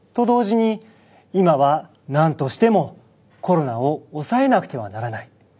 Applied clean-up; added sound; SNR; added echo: none; none; none; none.